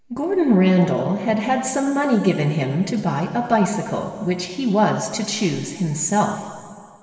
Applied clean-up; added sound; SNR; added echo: none; none; none; reverberation time 2.1 s.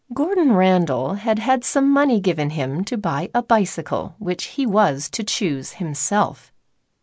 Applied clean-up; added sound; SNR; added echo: none; none; none; none.